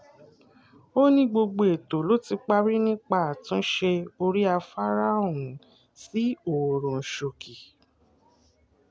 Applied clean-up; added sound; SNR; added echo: none; none; none; none.